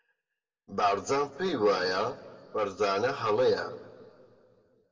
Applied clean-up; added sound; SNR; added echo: none; none; none; reverberation time 1.4 s.